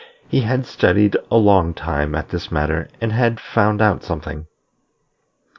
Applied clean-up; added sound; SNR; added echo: none; none; none; none.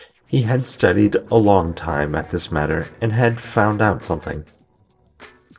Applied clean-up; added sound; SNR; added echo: neural separator model SepFormer DNS4.